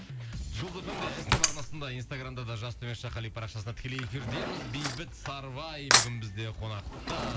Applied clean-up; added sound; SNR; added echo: none; Cutlery, silverware + Cutlery, silverware / Drawer open or close; -3 dB; none.